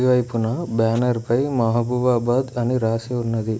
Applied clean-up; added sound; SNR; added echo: none; none; none; none.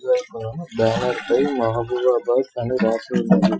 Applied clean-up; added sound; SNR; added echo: classical method Wiener filter.